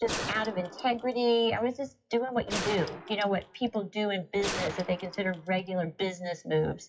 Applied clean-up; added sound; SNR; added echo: classical method WPE with log-MMSE.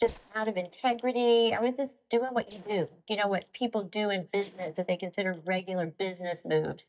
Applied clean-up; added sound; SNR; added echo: neural mask model DeepFilterNet 3.